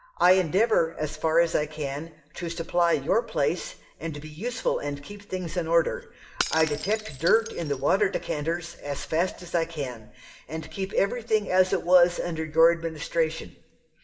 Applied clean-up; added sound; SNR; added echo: none; Shatter / Crushing; 12 dB; reverberation time 0.7 s.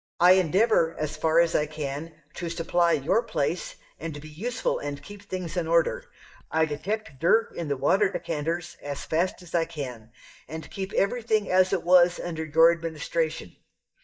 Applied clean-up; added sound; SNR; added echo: neural mask model DeepFilterNet 3.